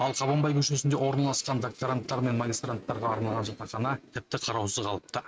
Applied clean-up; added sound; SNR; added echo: neural mask model RNNoise.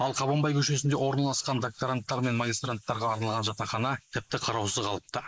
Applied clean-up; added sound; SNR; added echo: neural mask model Resemble Enhance denoiser.